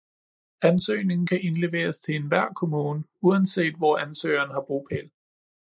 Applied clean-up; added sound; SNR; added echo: neural mask model Resemble Enhance denoiser.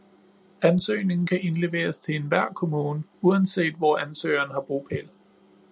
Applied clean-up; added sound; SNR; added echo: none; none; none; none.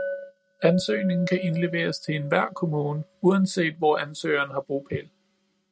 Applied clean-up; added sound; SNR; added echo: neural mask model RNNoise.